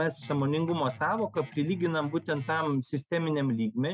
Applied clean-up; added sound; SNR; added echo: none; Guitar; 18 dB; none.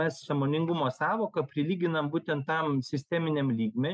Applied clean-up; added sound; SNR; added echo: none; none; none; none.